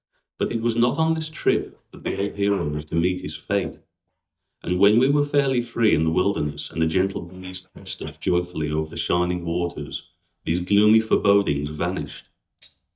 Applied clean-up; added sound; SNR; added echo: neural mask model DeepFilterNet 3.